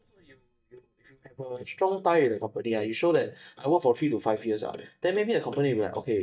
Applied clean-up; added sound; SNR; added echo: neural mask model DeepFilterNet 3.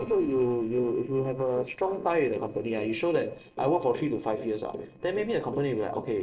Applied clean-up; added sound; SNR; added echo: neural separator model SepFormer DNS4.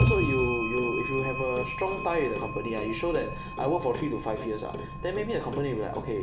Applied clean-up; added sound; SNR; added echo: none; Clock; 3 dB; reverberation time 0.6 s.